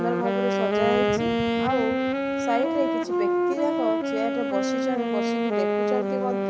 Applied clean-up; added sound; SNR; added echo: none; Wind instrument, woodwind instrument; -5 dB; none.